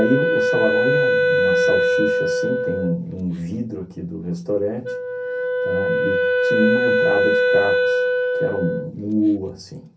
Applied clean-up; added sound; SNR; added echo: none; Wind instrument, woodwind instrument; -5 dB; reverberation time 0.3 s.